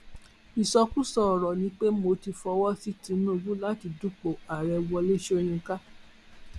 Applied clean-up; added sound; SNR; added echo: none; Writing; 20 dB; none.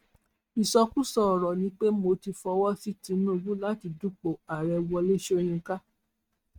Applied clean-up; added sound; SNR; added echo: neural mask model RNNoise.